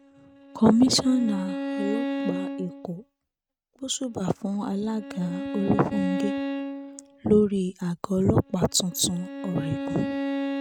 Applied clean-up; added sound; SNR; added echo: neural mask model RNNoise.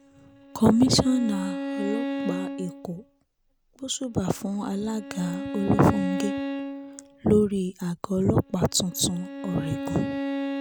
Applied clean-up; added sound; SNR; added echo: none; Bowed string instrument; 8 dB; none.